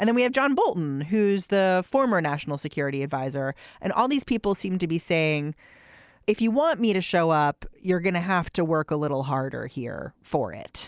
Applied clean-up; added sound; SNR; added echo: none; none; none; none.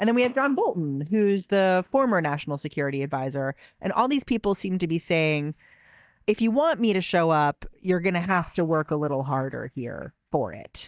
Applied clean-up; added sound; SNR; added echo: neural mask model DeepFilterNet 3.